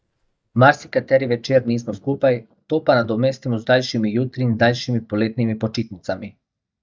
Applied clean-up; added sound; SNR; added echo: neural mask model DeepFilterNet 3.